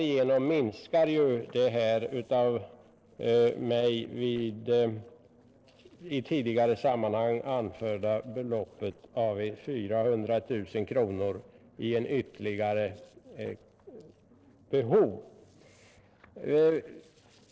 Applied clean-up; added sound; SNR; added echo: neural separator model SepFormer DNS4.